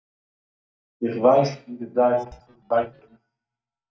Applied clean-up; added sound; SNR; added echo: neural mask model DeepFilterNet 3.